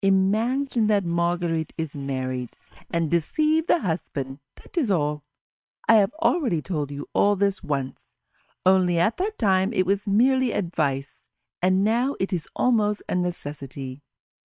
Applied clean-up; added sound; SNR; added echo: neural separator model SepFormer WHAM!.